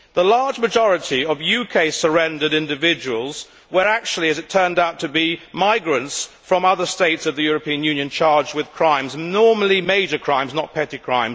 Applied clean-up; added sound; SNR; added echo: none; none; none; none.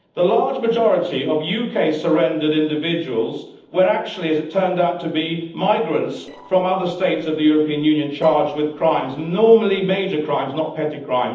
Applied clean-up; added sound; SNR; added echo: neural separator model SepFormer DNS4.